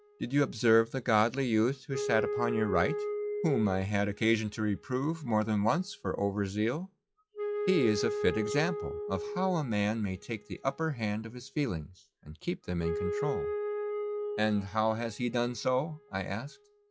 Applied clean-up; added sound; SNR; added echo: classical method log-MMSE.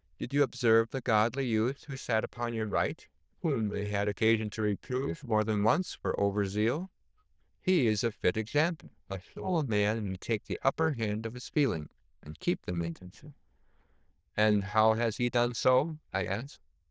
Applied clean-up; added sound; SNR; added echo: neural diffusion model UNIVERSE++.